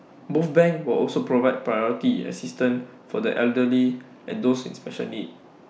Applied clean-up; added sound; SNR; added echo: none; none; none; none.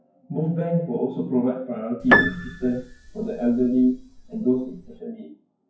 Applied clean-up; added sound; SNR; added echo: classical method WPE with log-MMSE.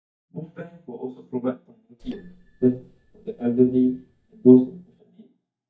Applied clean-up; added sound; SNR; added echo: neural mask model DeepFilterNet 3.